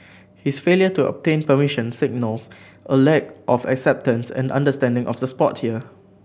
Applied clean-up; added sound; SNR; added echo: none; none; none; none.